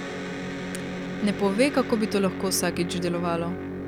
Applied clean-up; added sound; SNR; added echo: none; Electric guitar; 5 dB; none.